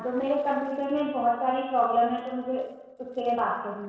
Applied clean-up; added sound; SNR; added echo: neural separator model SepFormer DNS4.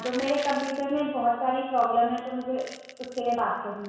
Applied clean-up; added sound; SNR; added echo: none; Crushing; 18 dB; reverberation time 1.1 s.